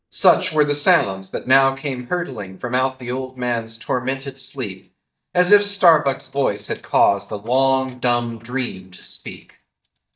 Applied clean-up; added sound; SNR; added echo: neural mask model DeepFilterNet 3.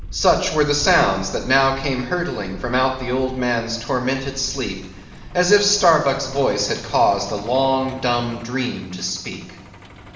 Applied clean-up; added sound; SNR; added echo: none; Truck; 15 dB; reverberation time 1.1 s.